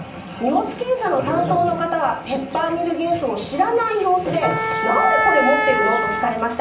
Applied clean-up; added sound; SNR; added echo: none; Wind instrument, woodwind instrument; 0 dB; reverberation time 0.6 s.